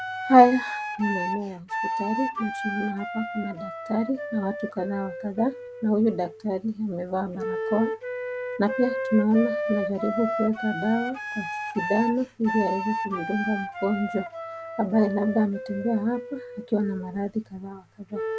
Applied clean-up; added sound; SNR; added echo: none; Wind instrument, woodwind instrument; 6 dB; none.